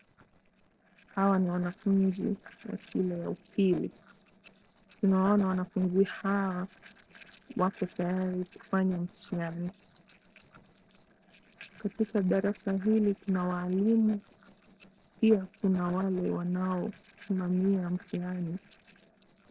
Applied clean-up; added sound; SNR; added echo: neural separator model SepFormer DNS4.